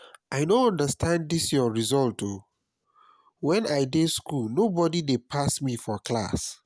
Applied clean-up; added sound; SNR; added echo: none; none; none; none.